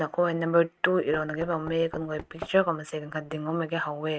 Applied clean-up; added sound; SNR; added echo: neural mask model RNNoise.